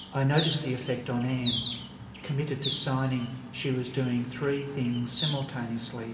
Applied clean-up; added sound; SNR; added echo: none; Bird; 4 dB; reverberation time 2.9 s.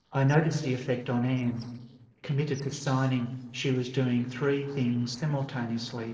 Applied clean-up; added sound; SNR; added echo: neural separator model SepFormer DNS4.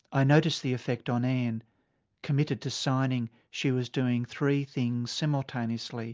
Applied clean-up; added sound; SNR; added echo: none; none; none; none.